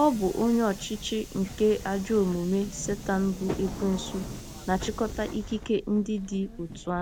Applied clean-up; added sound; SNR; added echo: none; Wind + Subway, metro, underground; 12 dB; none.